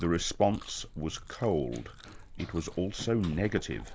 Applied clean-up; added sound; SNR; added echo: none; Run + Chewing, mastication; 13 dB; none.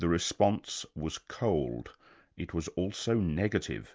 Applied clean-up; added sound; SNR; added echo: none; none; none; none.